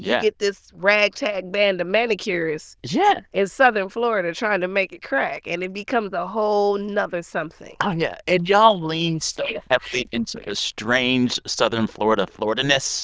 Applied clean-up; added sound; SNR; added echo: neural diffusion model UNIVERSE++.